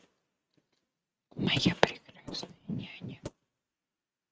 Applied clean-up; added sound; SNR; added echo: neural mask model RNNoise.